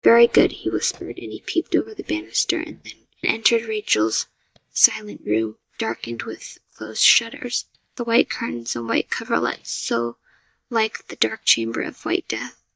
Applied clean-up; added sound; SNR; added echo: neural mask model DeepFilterNet 3.